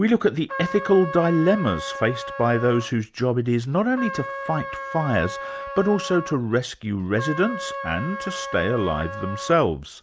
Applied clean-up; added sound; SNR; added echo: none; Trumpet; 10 dB; none.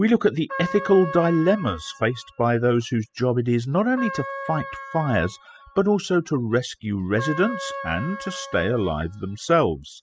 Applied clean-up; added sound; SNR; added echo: classical method spectral subtraction.